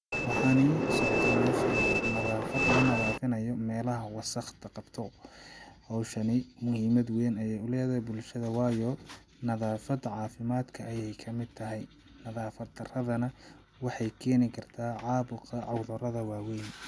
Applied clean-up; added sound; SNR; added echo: none; Train; -3 dB; none.